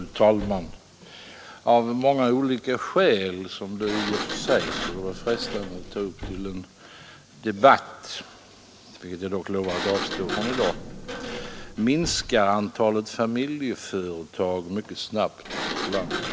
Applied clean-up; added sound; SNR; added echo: none; Sliding door; 10 dB; none.